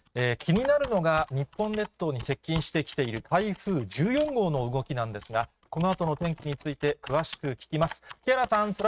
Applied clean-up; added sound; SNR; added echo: neural mask model RNNoise.